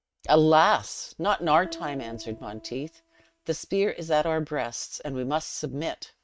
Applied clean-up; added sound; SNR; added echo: neural mask model RNNoise.